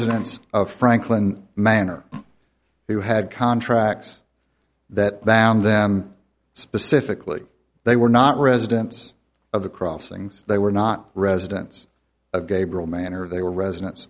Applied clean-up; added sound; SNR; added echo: none; none; none; none.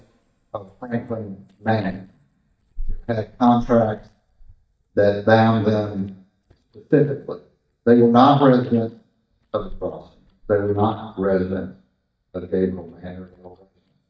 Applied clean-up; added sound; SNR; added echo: neural mask model DeepFilterNet 3.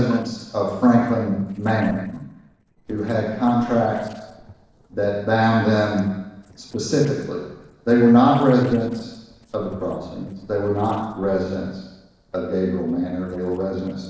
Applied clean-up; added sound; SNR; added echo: neural separator model SepFormer DNS4.